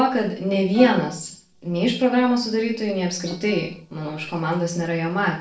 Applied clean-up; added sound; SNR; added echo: neural separator model SepFormer DNS4.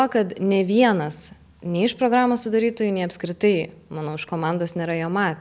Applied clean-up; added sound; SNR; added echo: none; none; none; none.